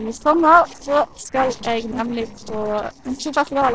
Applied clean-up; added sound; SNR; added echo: neural separator model SepFormer DNS4.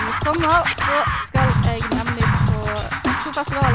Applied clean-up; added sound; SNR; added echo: none; Scratching (performance technique); -4 dB; none.